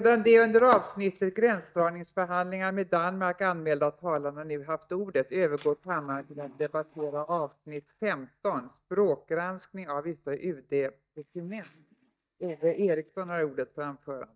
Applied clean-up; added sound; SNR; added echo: neural mask model DeepFilterNet 3.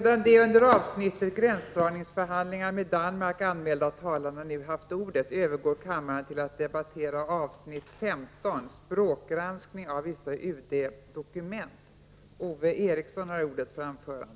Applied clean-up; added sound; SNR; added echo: none; none; none; none.